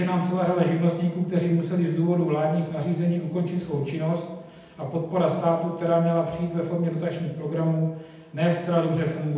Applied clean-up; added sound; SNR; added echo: none; none; none; reverberation time 0.9 s.